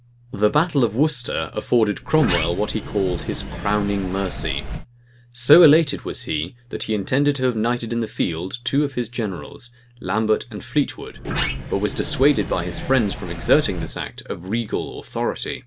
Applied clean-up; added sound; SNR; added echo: none; Sliding door; 7 dB; none.